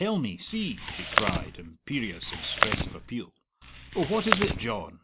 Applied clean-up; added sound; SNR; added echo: none; Chewing, mastication; -1 dB; none.